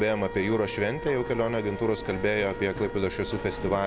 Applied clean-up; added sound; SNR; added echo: none; Wind instrument, woodwind instrument; 12 dB; none.